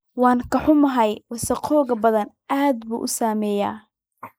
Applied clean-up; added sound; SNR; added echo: neural mask model Resemble Enhance denoiser.